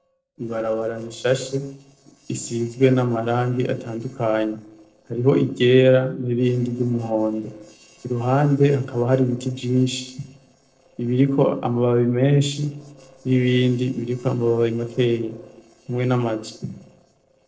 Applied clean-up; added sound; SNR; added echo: neural separator model SepFormer DNS4.